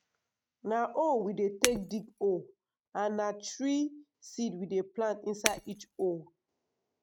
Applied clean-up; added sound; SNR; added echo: neural mask model RNNoise.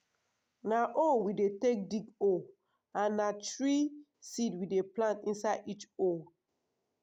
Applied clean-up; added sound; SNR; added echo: none; none; none; none.